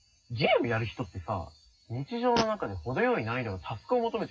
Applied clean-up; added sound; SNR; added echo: classical method WPE with log-MMSE.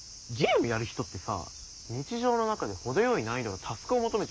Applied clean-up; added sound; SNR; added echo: none; none; none; none.